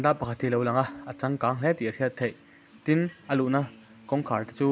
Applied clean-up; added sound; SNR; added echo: none; none; none; none.